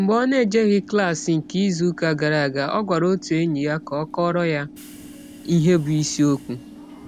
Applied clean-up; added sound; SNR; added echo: none; Subway, metro, underground / Train; 20 dB; none.